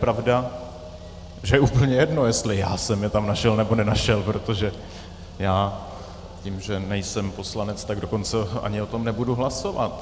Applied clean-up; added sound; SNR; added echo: none; Car; 17 dB; none.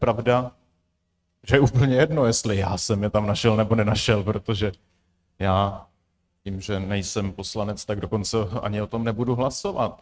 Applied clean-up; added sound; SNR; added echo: neural mask model RNNoise.